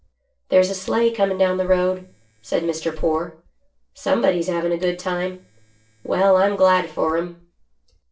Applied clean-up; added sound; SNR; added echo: neural separator model SepFormer DNS4.